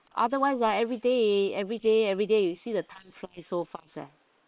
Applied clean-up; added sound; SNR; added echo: neural separator model SepFormer WHAM!.